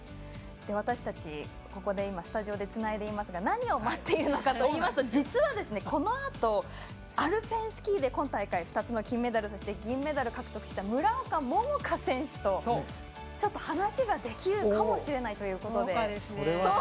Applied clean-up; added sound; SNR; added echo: none; none; none; none.